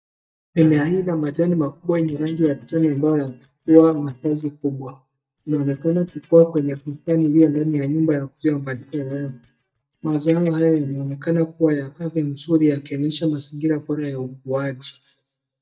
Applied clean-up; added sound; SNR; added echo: neural mask model DeepFilterNet 3.